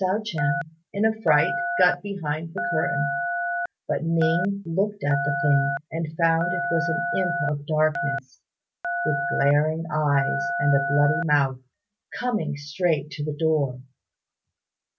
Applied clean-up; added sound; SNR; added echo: none; Telephone; 3 dB; none.